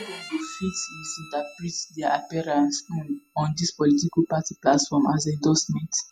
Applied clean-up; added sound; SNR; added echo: classical method log-MMSE.